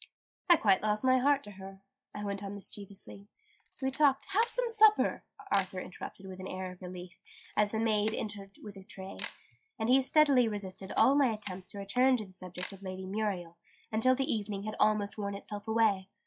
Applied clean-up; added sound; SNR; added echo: classical method log-MMSE.